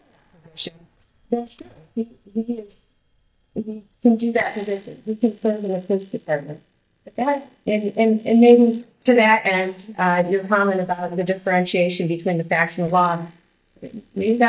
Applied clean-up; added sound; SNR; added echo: neural mask model DeepFilterNet 3.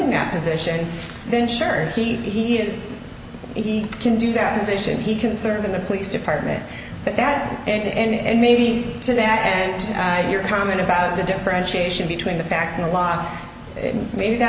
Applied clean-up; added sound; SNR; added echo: none; none; none; none.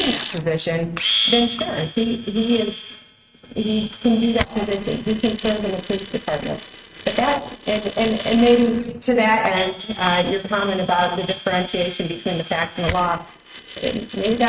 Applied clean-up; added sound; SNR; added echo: neural mask model RNNoise.